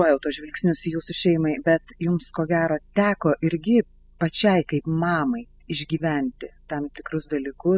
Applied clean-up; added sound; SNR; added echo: classical method spectral subtraction.